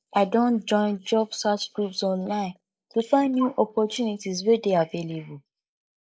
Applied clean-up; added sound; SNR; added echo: neural mask model Resemble Enhance denoiser.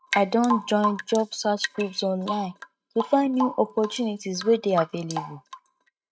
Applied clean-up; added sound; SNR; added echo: neural mask model RNNoise.